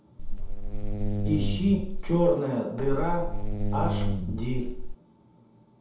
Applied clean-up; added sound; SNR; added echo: none; Buzz; -3 dB; reverberation time 0.8 s.